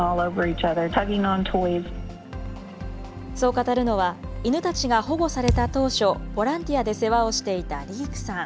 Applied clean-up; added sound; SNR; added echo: none; Thump, thud; 5 dB; none.